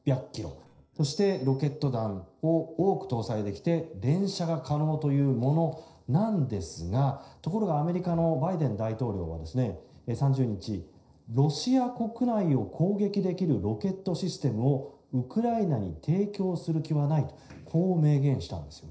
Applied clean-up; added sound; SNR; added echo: neural separator model SepFormer DNS4.